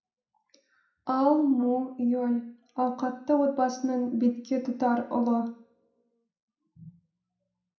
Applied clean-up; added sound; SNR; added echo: none; none; none; reverberation time 0.5 s.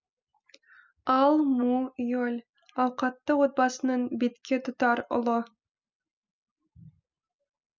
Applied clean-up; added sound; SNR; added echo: none; none; none; none.